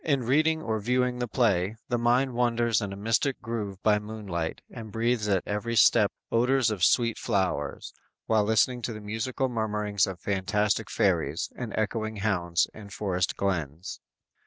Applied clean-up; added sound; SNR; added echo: none; none; none; none.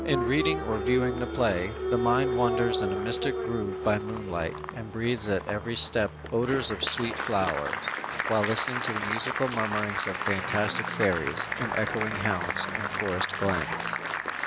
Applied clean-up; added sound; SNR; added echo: none; Applause; 2 dB; none.